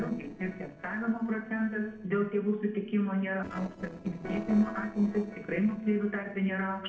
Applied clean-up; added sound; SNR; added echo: neural separator model SepFormer DNS4.